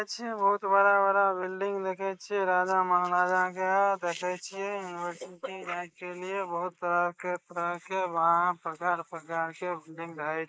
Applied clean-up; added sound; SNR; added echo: neural mask model Resemble Enhance denoiser.